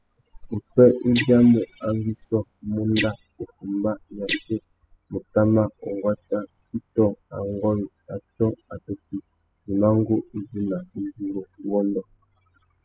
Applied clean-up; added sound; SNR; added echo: classical method spectral subtraction.